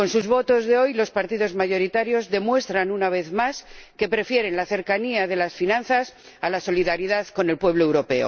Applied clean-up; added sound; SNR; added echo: none; none; none; none.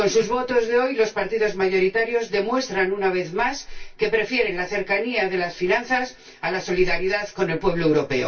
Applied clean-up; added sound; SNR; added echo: none; none; none; reverberation time 0.2 s.